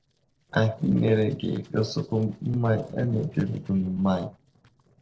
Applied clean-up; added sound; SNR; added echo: neural separator model SepFormer DNS4.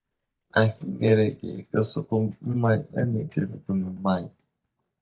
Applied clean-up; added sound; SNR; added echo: neural mask model DeepFilterNet 3.